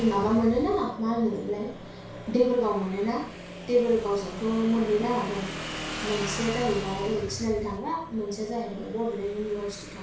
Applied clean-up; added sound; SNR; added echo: none; Motorcycle / Engine; 11 dB; reverberation time 0.4 s.